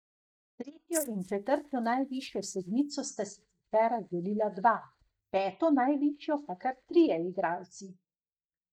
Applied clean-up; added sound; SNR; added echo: neural mask model DeepFilterNet 3.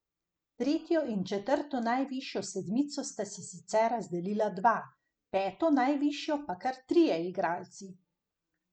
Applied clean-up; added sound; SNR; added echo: none; none; none; none.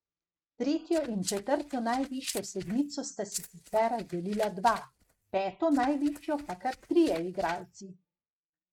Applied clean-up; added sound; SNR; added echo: neural mask model RNNoise.